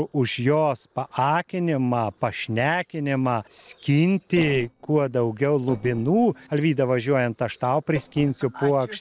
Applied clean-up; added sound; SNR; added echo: neural separator model SepFormer DNS4.